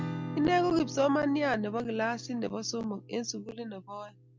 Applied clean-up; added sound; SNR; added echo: none; Acoustic guitar / Strum; 11 dB; none.